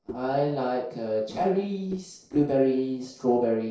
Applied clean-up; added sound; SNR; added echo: neural separator model SepFormer DNS4.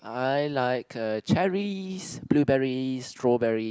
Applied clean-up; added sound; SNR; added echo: none; none; none; none.